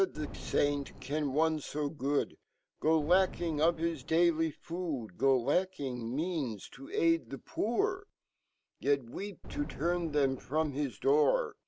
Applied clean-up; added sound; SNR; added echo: none; Boom; 15 dB; none.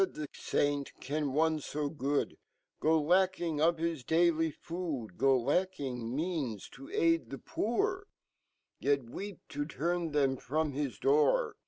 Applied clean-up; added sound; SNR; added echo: none; none; none; none.